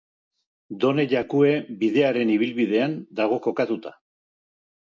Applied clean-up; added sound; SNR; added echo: none; none; none; none.